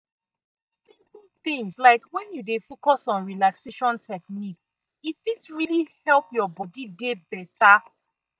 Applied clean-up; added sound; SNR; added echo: neural mask model DeepFilterNet 3.